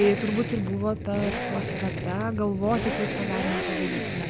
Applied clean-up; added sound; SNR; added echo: none; Accelerating, revving, vroom; 2 dB; none.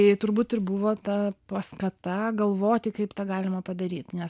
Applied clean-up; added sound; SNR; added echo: none; none; none; none.